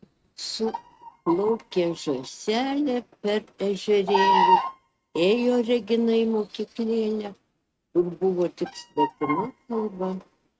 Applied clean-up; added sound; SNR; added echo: neural mask model RNNoise.